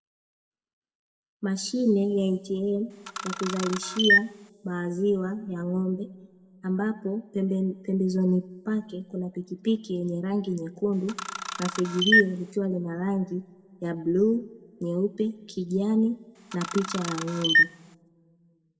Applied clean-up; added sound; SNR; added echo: none; Camera; -1 dB; reverberation time 0.9 s.